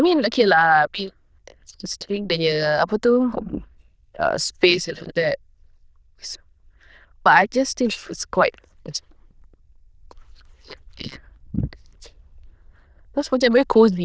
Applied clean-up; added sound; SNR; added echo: neural diffusion model UNIVERSE++.